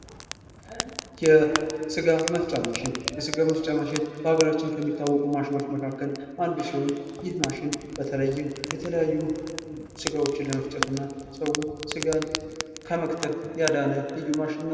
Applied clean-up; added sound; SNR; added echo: none; Fire; 11 dB; reverberation time 2.1 s.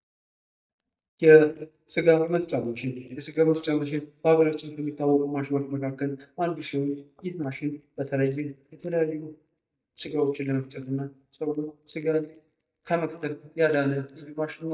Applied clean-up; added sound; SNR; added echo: neural mask model DeepFilterNet 3.